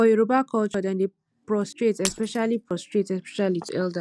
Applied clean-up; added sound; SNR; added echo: none; Shatter; 13 dB; none.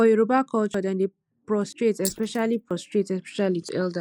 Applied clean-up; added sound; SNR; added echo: neural mask model Resemble Enhance denoiser.